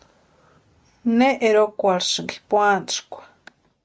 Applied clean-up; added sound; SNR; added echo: none; none; none; none.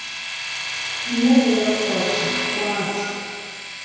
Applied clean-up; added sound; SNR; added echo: none; Domestic sounds, home sounds; 4 dB; reverberation time 2.0 s.